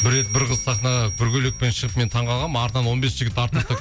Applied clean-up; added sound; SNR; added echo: none; Bell; 11 dB; none.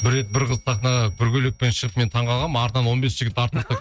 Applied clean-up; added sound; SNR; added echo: neural mask model RNNoise.